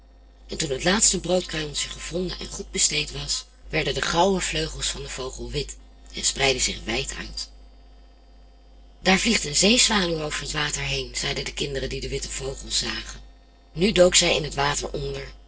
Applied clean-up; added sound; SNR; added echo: neural separator model SepFormer DNS4.